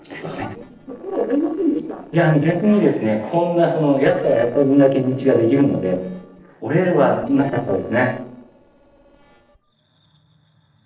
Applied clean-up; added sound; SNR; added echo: neural separator model SepFormer DNS4.